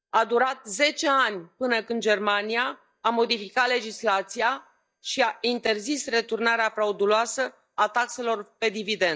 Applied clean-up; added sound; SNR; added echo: neural mask model DeepFilterNet 3.